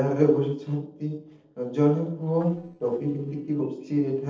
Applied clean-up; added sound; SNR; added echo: neural separator model SepFormer DNS4.